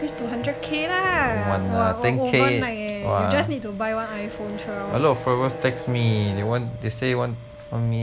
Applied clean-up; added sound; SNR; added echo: none; Bowed string instrument; 14 dB; none.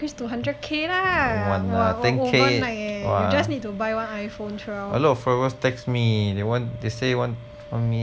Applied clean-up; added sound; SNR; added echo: none; none; none; none.